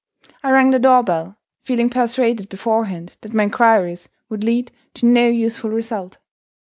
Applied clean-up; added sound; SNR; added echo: none; none; none; none.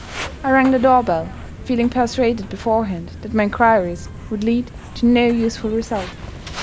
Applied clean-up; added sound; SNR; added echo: none; Walk, footsteps; 13 dB; none.